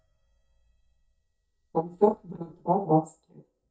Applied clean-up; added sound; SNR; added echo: neural mask model DeepFilterNet 3.